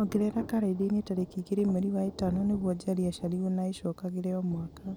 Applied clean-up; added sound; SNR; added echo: none; Thunder / Rain; 16 dB; none.